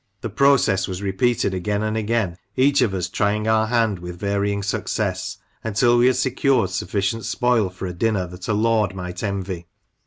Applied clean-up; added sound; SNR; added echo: none; none; none; none.